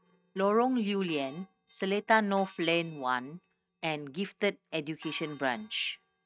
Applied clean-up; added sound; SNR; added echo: neural mask model RNNoise.